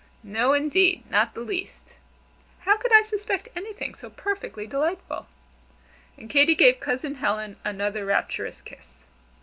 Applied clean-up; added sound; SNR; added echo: none; none; none; none.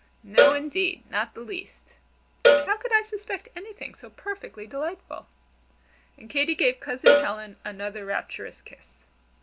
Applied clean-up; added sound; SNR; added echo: none; Cowbell; -5 dB; none.